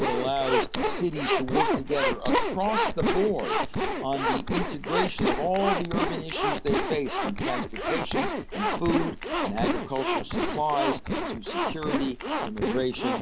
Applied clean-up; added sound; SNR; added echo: none; Zipper (clothing); -2 dB; none.